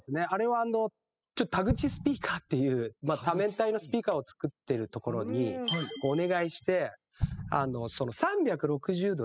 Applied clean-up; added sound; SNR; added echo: classical method spectral subtraction.